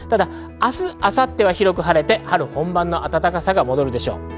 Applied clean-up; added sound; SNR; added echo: none; none; none; none.